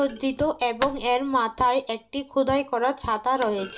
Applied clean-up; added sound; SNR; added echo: none; Thump, thud; 17 dB; reverberation time 0.2 s.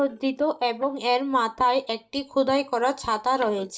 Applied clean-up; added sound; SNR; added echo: neural mask model DeepFilterNet 3.